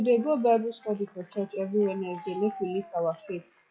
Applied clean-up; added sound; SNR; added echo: classical method WPE with log-MMSE.